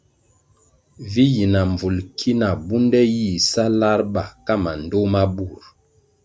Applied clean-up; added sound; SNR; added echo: none; none; none; none.